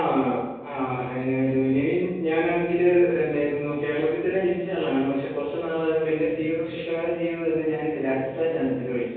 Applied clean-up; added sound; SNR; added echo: none; none; none; reverberation time 1.3 s.